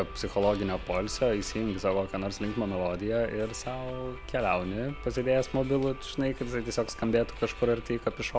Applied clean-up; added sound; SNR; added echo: none; none; none; none.